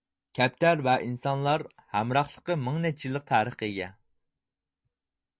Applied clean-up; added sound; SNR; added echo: none; none; none; none.